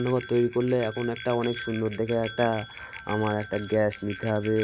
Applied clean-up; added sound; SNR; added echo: none; Bell; 14 dB; none.